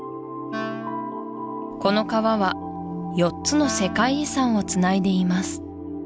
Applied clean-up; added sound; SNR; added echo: none; Wind instrument, woodwind instrument; 14 dB; none.